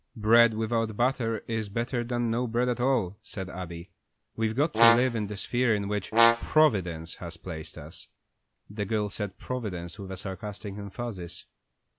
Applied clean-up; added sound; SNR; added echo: none; Brass instrument; -1 dB; none.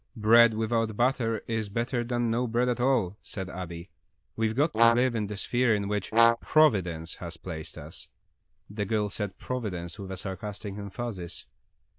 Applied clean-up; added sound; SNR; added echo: neural diffusion model UNIVERSE++.